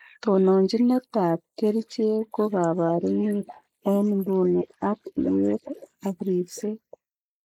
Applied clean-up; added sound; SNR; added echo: neural mask model Resemble Enhance denoiser.